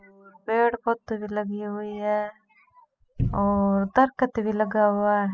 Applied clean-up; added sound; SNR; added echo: classical method spectral subtraction.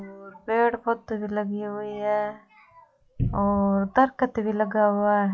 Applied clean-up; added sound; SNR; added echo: classical method log-MMSE.